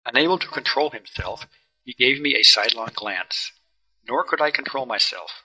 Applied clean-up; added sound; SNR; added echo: neural mask model DeepFilterNet 3.